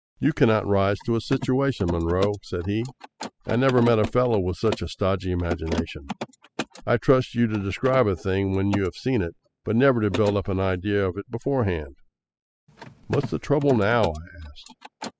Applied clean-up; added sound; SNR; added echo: classical method spectral subtraction.